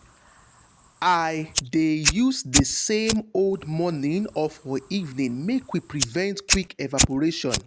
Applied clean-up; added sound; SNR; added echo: none; Fire; 4 dB; none.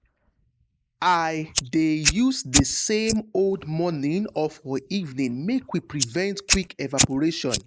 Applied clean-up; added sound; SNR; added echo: neural mask model Resemble Enhance denoiser.